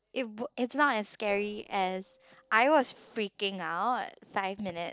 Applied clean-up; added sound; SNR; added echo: neural separator model SepFormer DNS4.